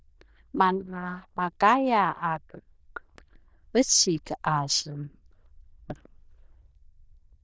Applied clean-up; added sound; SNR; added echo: neural diffusion model UNIVERSE++.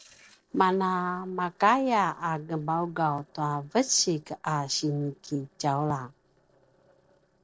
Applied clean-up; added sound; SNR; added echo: neural separator model SepFormer DNS4.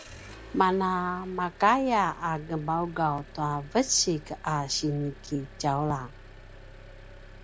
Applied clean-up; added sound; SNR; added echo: none; Engine; 18 dB; none.